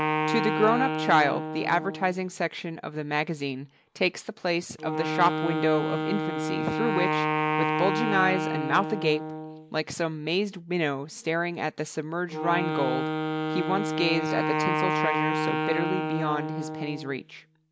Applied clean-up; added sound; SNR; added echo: none; Wind instrument, woodwind instrument; 1 dB; none.